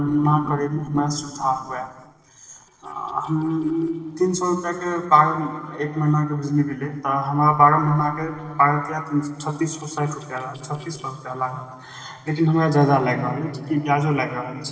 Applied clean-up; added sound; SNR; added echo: neural separator model SepFormer DNS4.